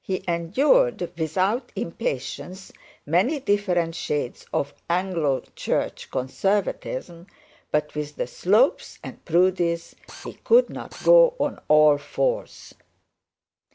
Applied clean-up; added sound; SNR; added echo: none; Drill; 20 dB; none.